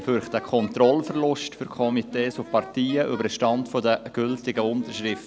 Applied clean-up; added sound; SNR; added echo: none; Wind instrument, woodwind instrument; 19 dB; none.